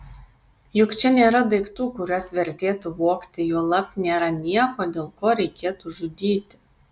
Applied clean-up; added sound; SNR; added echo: none; none; none; none.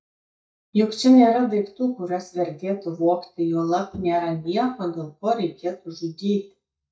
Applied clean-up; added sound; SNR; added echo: neural mask model DeepFilterNet 3.